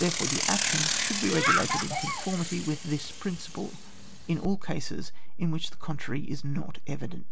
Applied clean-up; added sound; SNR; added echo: none; Bicycle; -4 dB; none.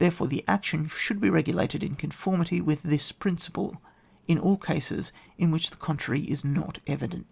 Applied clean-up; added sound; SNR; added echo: none; none; none; none.